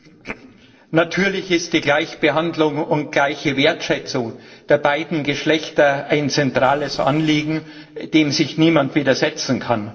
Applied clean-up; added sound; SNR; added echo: neural separator model SepFormer DNS4.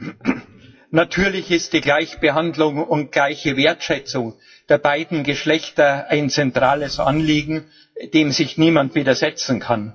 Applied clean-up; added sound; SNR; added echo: classical method WPE with log-MMSE.